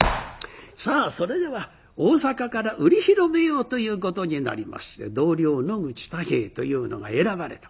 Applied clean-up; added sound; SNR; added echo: none; none; none; none.